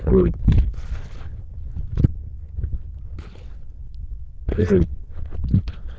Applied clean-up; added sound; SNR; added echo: neural diffusion model UNIVERSE++.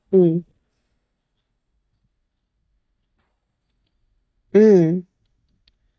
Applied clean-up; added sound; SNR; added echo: neural mask model DeepFilterNet 3.